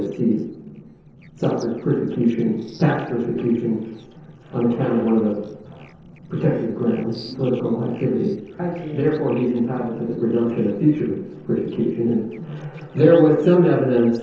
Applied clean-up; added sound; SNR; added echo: neural separator model SepFormer DNS4.